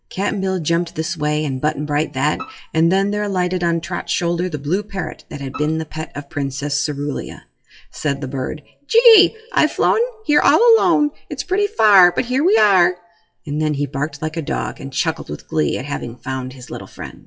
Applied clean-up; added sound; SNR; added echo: classical method WPE with log-MMSE.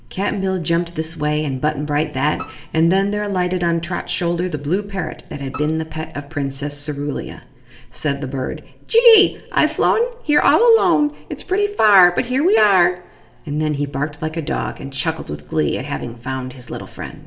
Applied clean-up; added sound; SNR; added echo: none; Bowed string instrument; 19 dB; reverberation time 0.6 s.